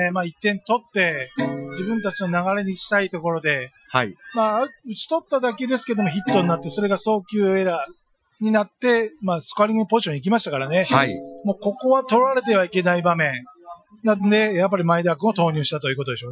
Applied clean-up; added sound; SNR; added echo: classical method Wiener filter.